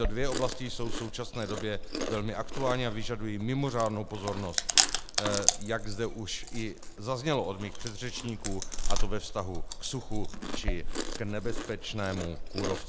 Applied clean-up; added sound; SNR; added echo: none; Chewing, mastication; -3 dB; none.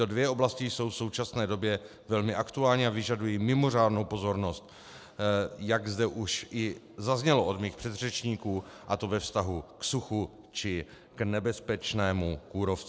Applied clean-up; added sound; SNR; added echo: none; none; none; none.